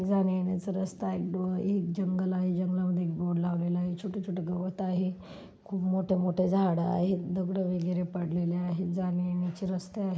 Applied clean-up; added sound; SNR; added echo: none; none; none; none.